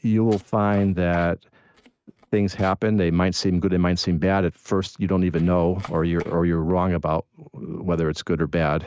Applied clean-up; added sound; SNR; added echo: neural mask model RNNoise.